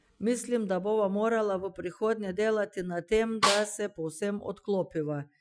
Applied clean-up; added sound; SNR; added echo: classical method Wiener filter.